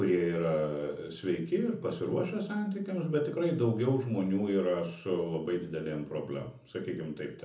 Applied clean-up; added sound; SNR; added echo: none; none; none; reverberation time 0.6 s.